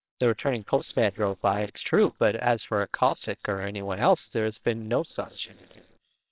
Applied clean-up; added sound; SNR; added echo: neural separator model SepFormer WHAMR!.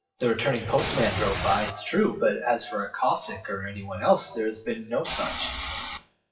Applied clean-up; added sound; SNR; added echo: classical method WPE with log-MMSE.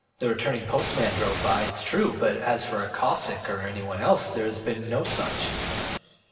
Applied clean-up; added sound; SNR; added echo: none; Ocean / Boat, Water vehicle; 3 dB; reverberation time 2.3 s.